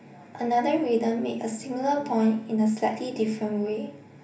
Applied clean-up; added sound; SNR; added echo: none; none; none; reverberation time 0.3 s.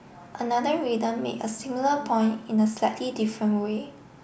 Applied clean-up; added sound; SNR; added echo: none; none; none; none.